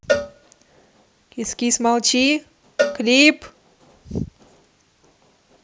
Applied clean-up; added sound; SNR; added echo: none; Cowbell; 7 dB; none.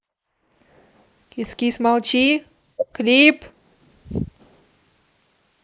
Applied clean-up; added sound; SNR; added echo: neural mask model Resemble Enhance denoiser.